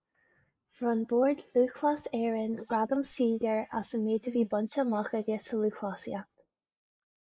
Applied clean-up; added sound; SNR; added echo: neural mask model Resemble Enhance denoiser.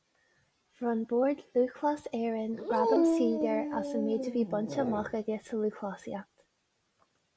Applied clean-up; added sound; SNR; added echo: none; Dog; 0 dB; none.